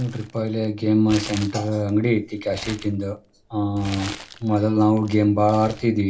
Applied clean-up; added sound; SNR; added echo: none; Crumpling, crinkling; 18 dB; reverberation time 0.2 s.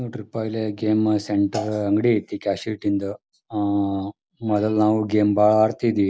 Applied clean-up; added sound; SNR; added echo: none; none; none; none.